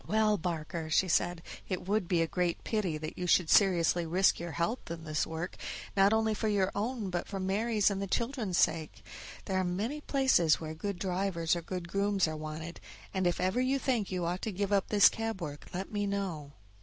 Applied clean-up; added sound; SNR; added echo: none; none; none; none.